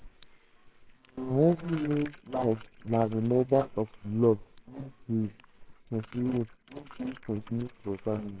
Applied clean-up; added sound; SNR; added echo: neural separator model SepFormer WHAMR!.